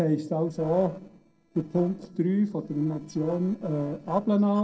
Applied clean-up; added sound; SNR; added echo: neural separator model SepFormer DNS4.